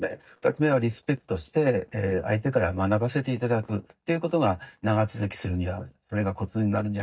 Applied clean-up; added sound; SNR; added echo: neural mask model DeepFilterNet 3.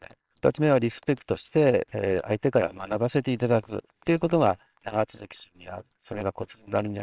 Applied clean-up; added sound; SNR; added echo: neural separator model SepFormer WHAMR!.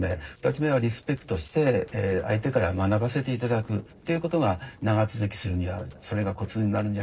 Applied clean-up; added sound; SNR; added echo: neural separator model SepFormer DNS4.